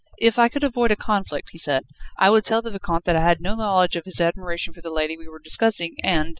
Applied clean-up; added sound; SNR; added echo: classical method spectral subtraction.